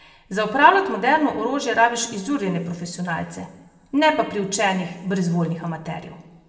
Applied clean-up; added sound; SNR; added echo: none; none; none; reverberation time 1.1 s.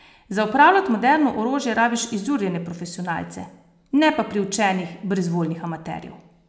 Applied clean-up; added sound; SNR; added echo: none; none; none; none.